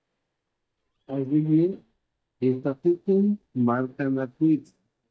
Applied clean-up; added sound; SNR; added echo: neural mask model DeepFilterNet 3.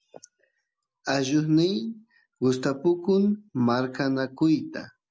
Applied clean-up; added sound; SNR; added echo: none; none; none; none.